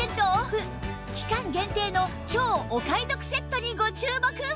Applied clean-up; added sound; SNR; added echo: none; none; none; none.